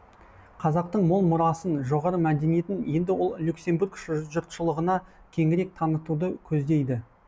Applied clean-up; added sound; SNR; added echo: none; none; none; none.